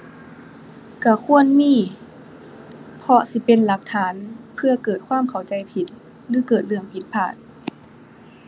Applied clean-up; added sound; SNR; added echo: none; none; none; none.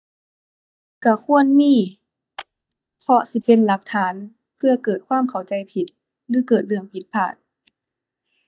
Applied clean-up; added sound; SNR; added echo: neural mask model DeepFilterNet 3.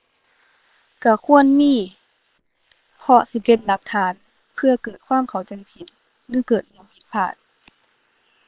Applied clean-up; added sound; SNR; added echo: neural separator model SepFormer WHAM!.